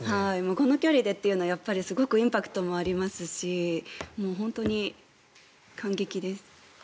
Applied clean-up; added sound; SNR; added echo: none; none; none; none.